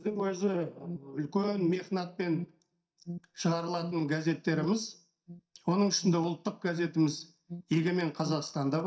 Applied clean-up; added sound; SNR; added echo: neural mask model DeepFilterNet 3.